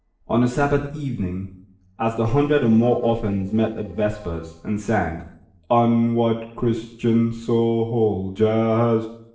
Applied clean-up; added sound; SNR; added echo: neural separator model SepFormer DNS4.